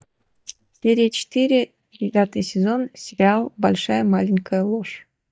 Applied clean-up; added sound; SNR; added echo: neural mask model DeepFilterNet 3.